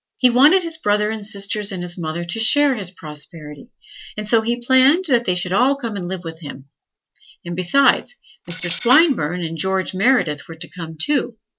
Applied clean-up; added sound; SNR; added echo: neural separator model SepFormer DNS4.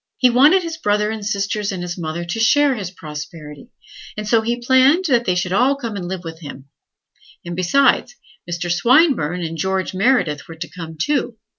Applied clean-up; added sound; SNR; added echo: none; none; none; none.